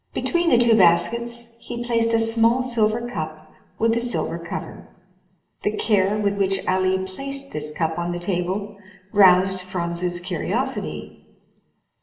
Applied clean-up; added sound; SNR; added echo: none; none; none; reverberation time 0.9 s.